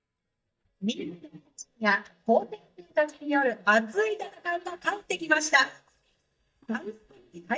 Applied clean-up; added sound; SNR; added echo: neural mask model DeepFilterNet 3.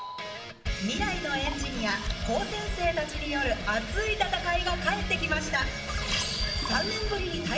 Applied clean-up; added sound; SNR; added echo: none; Liquid; 17 dB; reverberation time 0.9 s.